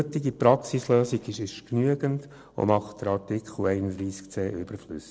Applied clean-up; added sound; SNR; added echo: neural separator model SepFormer DNS4.